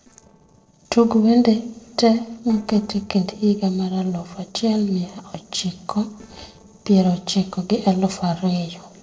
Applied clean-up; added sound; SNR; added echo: neural separator model SepFormer DNS4.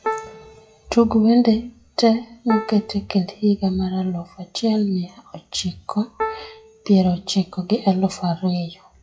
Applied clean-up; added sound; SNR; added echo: classical method WPE with log-MMSE.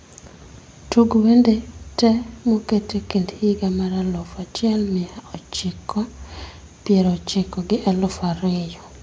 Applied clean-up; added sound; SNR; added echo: none; none; none; none.